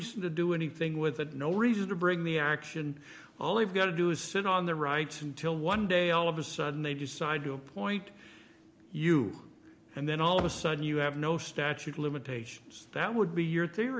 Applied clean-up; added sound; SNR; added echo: none; none; none; none.